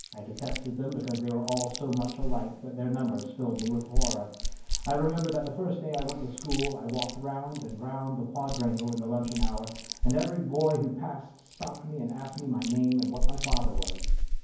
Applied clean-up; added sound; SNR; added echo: none; Chewing, mastication; 0 dB; reverberation time 0.9 s.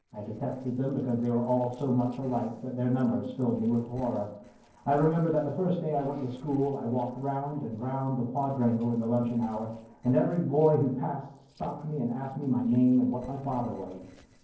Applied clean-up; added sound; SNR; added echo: neural separator model SepFormer DNS4.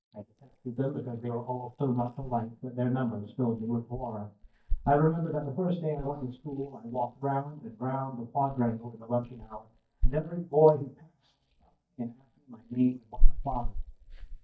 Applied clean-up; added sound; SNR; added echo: neural mask model DeepFilterNet 3.